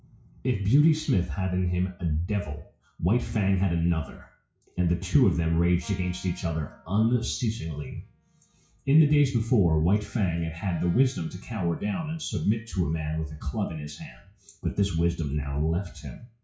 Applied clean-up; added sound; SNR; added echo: classical method WPE with log-MMSE.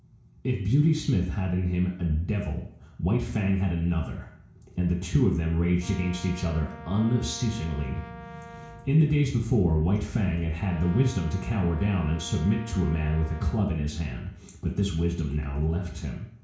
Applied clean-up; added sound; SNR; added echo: none; Brass instrument; 19 dB; reverberation time 0.6 s.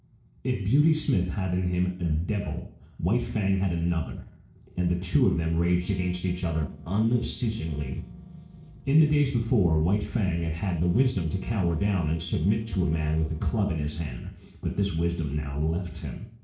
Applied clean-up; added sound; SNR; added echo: neural separator model SepFormer DNS4.